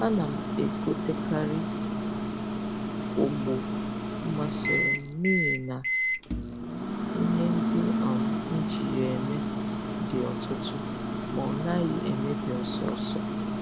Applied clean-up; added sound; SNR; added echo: none; Microwave oven + Cricket; -2 dB; none.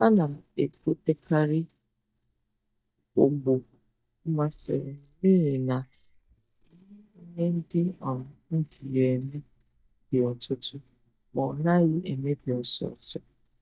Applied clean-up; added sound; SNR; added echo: neural mask model DeepFilterNet 3.